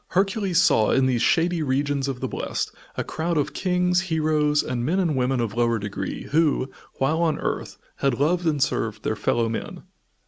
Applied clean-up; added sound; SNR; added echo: none; none; none; none.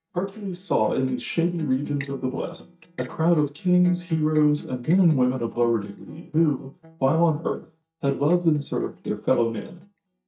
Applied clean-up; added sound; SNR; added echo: neural mask model DeepFilterNet 3.